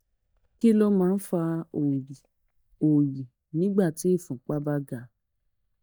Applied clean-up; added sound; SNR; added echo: neural mask model DeepFilterNet 3.